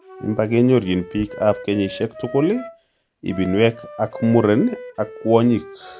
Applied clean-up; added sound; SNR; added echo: none; Wind instrument, woodwind instrument; 16 dB; none.